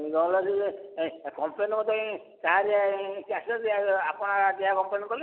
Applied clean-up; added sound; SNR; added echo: none; none; none; none.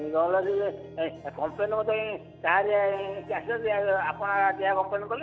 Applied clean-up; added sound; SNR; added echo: none; Harp + Guitar; 19 dB; none.